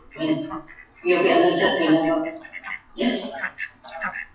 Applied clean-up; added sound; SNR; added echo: classical method WPE with log-MMSE.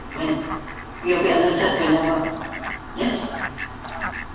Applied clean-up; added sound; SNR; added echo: none; Fowl; 10 dB; reverberation time 1.3 s.